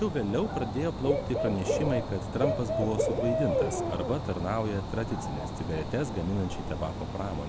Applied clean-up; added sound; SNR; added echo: none; Bird / Dog; 0 dB; none.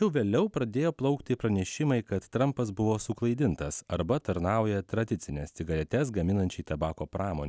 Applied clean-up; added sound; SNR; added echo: none; none; none; none.